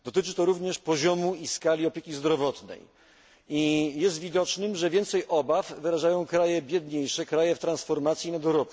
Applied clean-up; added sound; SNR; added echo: none; none; none; none.